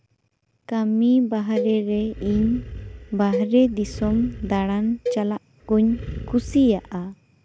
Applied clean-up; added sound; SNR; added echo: none; Animal + Cowbell; 10 dB; none.